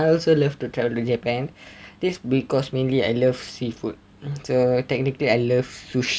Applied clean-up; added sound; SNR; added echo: none; none; none; none.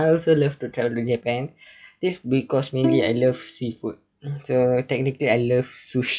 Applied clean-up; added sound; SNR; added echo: classical method log-MMSE.